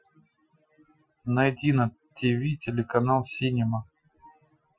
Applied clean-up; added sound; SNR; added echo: classical method Wiener filter.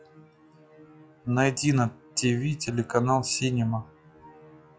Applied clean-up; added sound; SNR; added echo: classical method log-MMSE.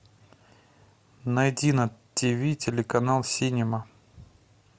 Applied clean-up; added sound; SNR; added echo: none; none; none; none.